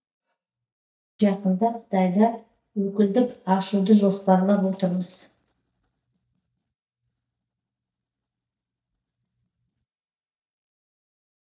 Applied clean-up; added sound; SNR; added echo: neural mask model DeepFilterNet 3.